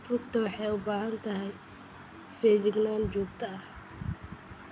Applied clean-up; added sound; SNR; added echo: none; none; none; none.